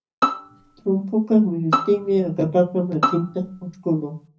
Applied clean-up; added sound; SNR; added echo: none; Bowed string instrument; 5 dB; reverberation time 0.4 s.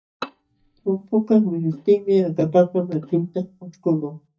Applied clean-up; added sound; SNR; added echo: neural mask model DeepFilterNet 3.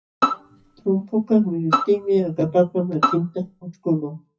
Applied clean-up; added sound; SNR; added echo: classical method WPE with log-MMSE.